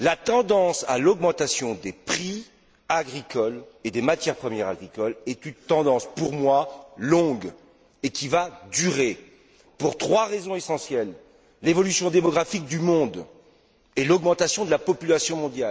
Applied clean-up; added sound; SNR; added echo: none; none; none; none.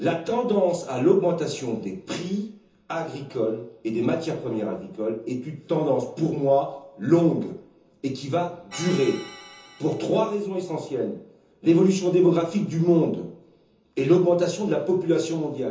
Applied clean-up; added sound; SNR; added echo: none; Organ; 18 dB; reverberation time 0.6 s.